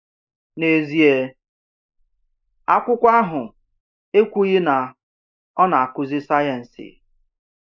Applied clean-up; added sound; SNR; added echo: neural mask model Resemble Enhance denoiser.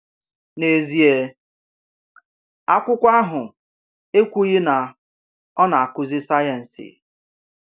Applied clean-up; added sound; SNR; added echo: none; none; none; none.